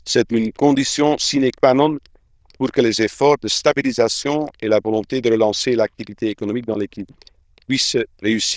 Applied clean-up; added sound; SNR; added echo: neural diffusion model UNIVERSE++.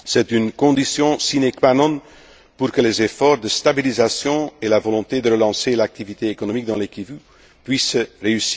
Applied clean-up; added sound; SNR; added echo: none; none; none; none.